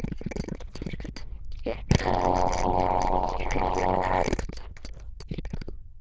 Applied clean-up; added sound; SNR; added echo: neural diffusion model UNIVERSE++.